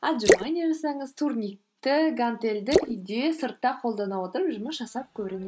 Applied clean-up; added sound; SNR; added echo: neural mask model RNNoise.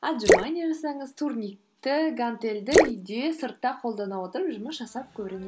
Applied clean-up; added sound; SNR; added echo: none; Drip / Splash, splatter; -3 dB; none.